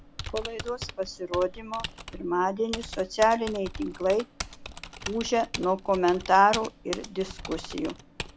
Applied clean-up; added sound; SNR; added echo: none; Typing; 12 dB; none.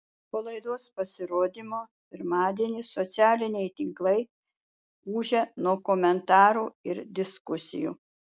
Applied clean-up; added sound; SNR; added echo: none; none; none; none.